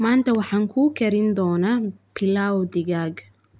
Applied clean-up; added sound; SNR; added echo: none; none; none; none.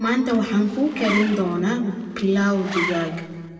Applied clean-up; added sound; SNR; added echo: none; Zipper (clothing); 11 dB; reverberation time 1.5 s.